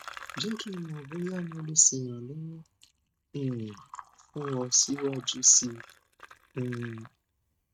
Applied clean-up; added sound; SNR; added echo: neural mask model RNNoise.